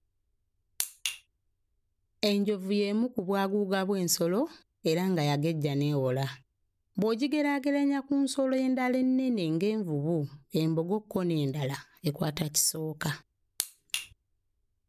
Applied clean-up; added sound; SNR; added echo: none; none; none; none.